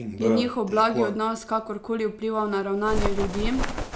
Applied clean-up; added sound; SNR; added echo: none; Bird; 4 dB; none.